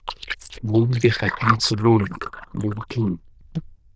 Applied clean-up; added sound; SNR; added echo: neural diffusion model UNIVERSE++.